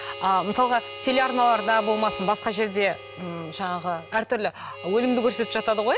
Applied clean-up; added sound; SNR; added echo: none; Harmonica; 12 dB; none.